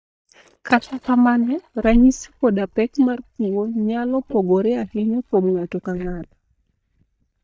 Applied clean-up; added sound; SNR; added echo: neural mask model DeepFilterNet 3.